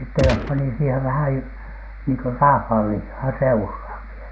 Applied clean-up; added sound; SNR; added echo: none; Gunshot, gunfire; 3 dB; none.